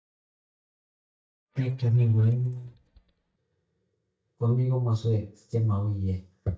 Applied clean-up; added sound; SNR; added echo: neural mask model DeepFilterNet 3.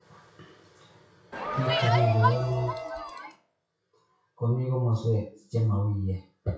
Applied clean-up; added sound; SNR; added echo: classical method WPE with log-MMSE.